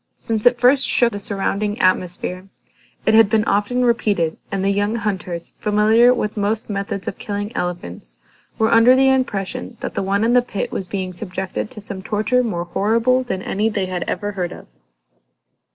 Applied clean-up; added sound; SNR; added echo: none; none; none; none.